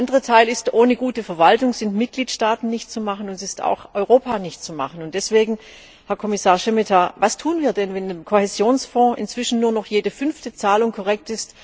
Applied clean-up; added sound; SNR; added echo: none; none; none; none.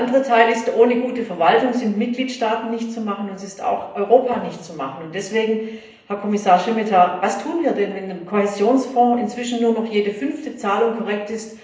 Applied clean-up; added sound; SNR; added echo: none; none; none; reverberation time 0.8 s.